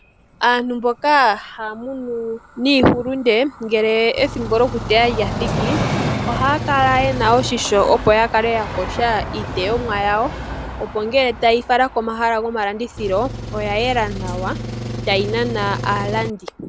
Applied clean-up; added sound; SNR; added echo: none; Engine + Train; 8 dB; none.